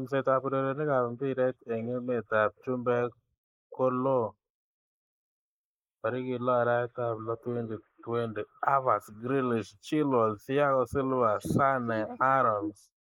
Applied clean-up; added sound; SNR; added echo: neural mask model Resemble Enhance denoiser.